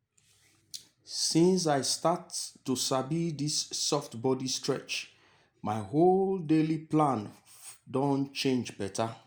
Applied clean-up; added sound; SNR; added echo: none; none; none; none.